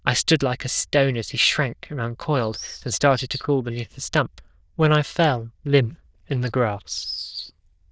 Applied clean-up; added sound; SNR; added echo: neural diffusion model UNIVERSE++.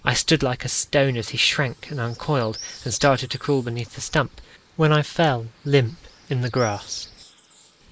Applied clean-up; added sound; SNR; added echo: neural mask model Resemble Enhance denoiser.